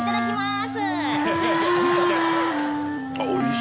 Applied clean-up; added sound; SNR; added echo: none; Wind instrument, woodwind instrument; -3 dB; none.